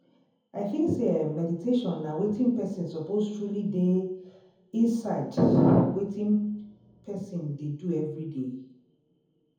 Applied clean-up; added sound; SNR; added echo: none; none; none; reverberation time 0.7 s.